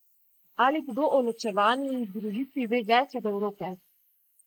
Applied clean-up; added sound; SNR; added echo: neural mask model Resemble Enhance denoiser.